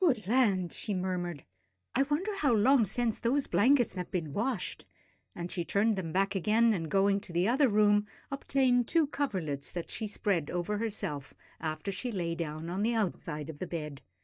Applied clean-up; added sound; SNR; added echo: neural mask model DeepFilterNet 3.